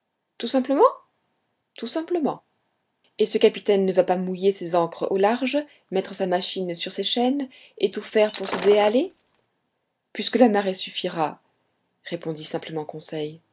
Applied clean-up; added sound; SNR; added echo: none; Shatter; 11 dB; none.